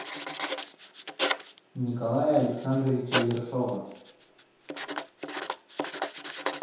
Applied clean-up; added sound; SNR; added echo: none; Writing; 2 dB; reverberation time 0.8 s.